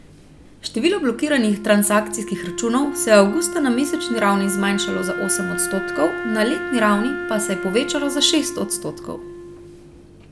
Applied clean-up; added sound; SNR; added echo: none; Wind instrument, woodwind instrument; 9 dB; none.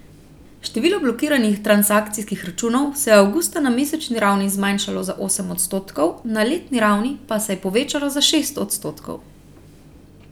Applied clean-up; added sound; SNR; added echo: none; none; none; none.